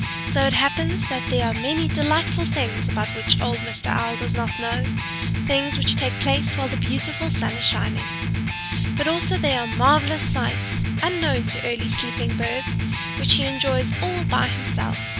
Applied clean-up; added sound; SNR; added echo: none; Electric guitar; -1 dB; none.